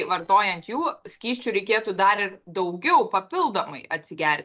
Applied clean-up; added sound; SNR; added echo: neural separator model SepFormer DNS4.